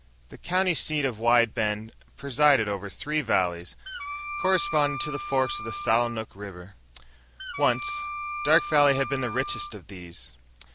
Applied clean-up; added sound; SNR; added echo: none; Wind instrument, woodwind instrument; 8 dB; none.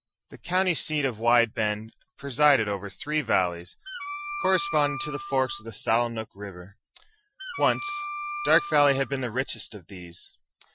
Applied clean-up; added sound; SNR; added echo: classical method Wiener filter.